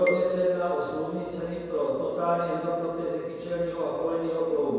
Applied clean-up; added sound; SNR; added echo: none; Marimba, xylophone; 11 dB; reverberation time 2.2 s.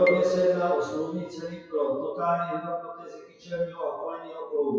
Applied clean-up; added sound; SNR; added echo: classical method WPE with log-MMSE.